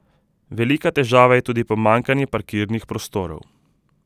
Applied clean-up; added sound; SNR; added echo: none; none; none; none.